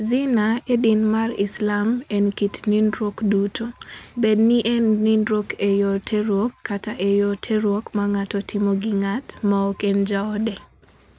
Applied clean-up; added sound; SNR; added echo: none; none; none; none.